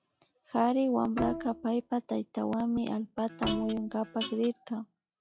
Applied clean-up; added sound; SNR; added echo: classical method log-MMSE.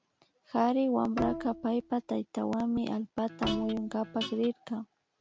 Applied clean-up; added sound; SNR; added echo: none; Guitar + Bowed string instrument; 9 dB; none.